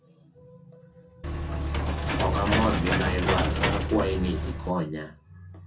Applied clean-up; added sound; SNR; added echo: none; Engine / Mechanisms; -4 dB; reverberation time 0.3 s.